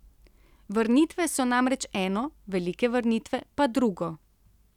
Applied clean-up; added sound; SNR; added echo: none; none; none; none.